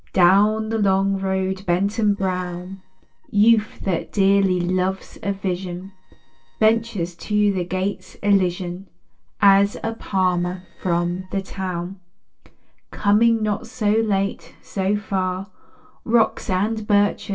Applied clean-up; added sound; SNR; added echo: neural separator model SepFormer DNS4.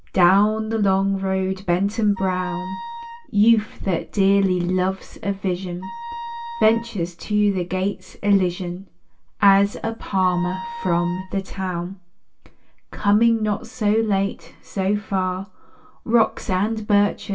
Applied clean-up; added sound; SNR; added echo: none; Wind instrument, woodwind instrument; 11 dB; reverberation time 0.2 s.